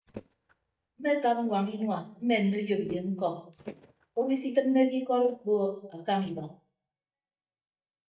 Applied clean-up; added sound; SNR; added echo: neural mask model DeepFilterNet 3.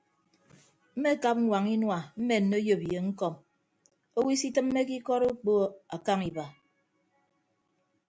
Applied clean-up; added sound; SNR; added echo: none; none; none; none.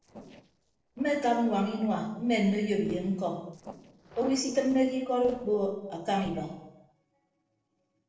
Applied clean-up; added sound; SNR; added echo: neural separator model SepFormer DNS4.